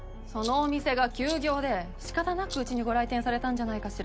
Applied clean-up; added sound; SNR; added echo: none; Rattle; 15 dB; none.